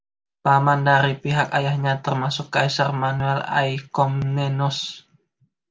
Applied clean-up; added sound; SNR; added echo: none; none; none; none.